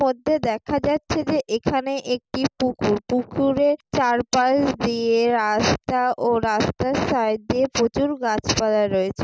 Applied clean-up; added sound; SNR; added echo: none; none; none; none.